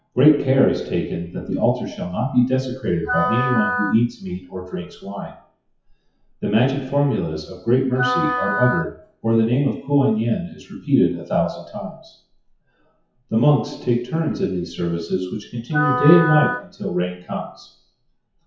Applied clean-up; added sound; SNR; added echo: classical method WPE with log-MMSE.